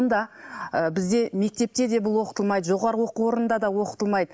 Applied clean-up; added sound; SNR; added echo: neural mask model Resemble Enhance denoiser.